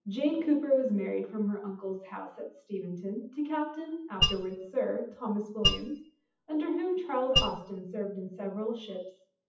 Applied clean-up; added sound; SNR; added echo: classical method WPE with log-MMSE.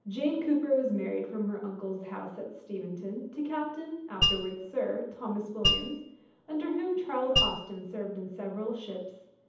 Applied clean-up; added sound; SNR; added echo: none; Mallet percussion; -2 dB; reverberation time 0.8 s.